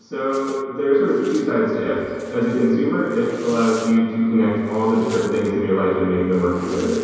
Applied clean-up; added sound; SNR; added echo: none; Zipper (clothing); 18 dB; reverberation time 2.2 s.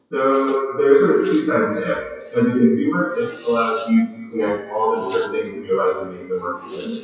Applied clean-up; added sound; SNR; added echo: classical method WPE with log-MMSE.